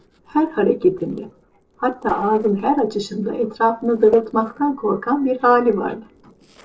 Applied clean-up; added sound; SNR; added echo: neural separator model SepFormer DNS4.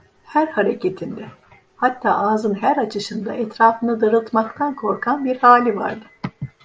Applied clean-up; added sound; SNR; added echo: none; none; none; none.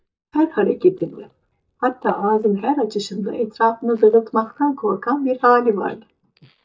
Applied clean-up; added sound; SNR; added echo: neural mask model DeepFilterNet 3.